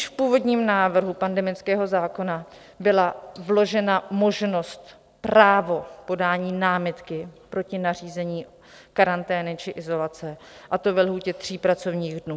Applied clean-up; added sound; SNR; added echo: none; none; none; none.